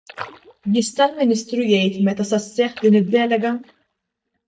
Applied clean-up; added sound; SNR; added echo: neural mask model DeepFilterNet 3.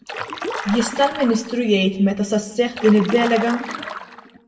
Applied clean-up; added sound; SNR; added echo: none; Stream; 10 dB; reverberation time 1.1 s.